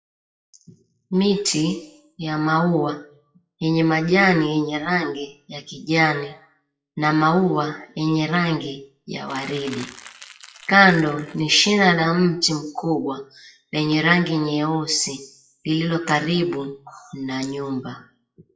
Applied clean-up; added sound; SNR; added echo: classical method WPE with log-MMSE.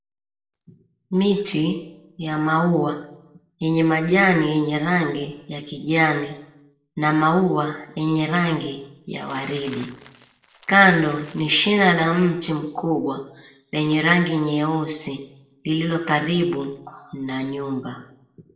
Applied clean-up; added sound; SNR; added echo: neural separator model SepFormer DNS4.